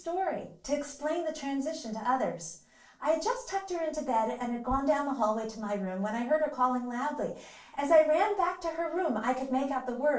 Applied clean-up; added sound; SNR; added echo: neural separator model SepFormer DNS4.